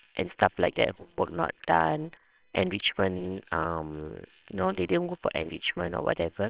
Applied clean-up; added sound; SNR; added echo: neural separator model SepFormer WHAMR!.